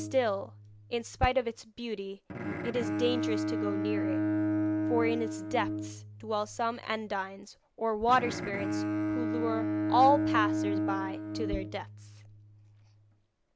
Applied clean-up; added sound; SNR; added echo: none; Bowed string instrument; 1 dB; none.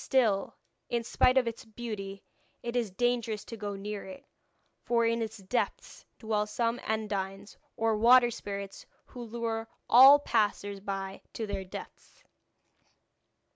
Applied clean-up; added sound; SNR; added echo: none; none; none; none.